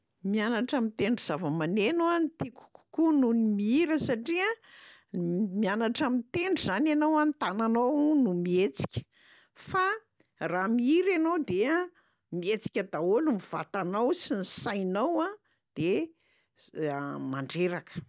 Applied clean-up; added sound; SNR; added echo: none; none; none; none.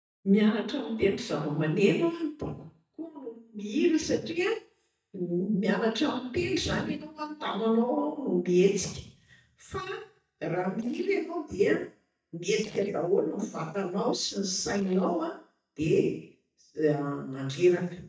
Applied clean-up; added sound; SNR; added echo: neural mask model DeepFilterNet 3.